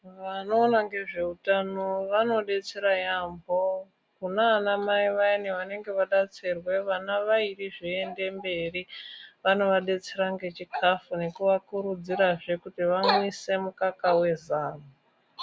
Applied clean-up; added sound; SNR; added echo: none; none; none; none.